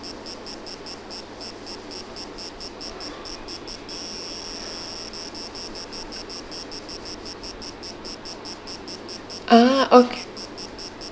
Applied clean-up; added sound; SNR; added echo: none; Insect; 12 dB; none.